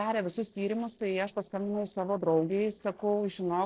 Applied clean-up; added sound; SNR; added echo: neural separator model SepFormer DNS4.